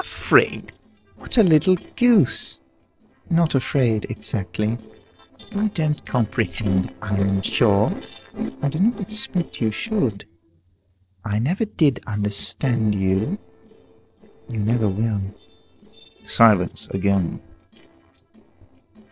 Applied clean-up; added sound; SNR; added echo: neural separator model SepFormer DNS4.